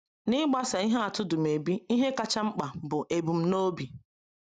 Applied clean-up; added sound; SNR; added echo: none; none; none; none.